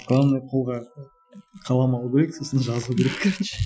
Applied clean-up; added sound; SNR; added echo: classical method Wiener filter.